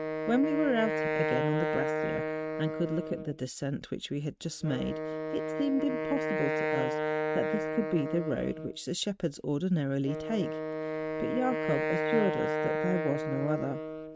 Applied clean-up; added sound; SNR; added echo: neural mask model RNNoise.